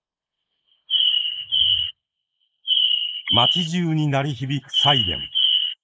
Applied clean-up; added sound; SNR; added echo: neural mask model Resemble Enhance denoiser.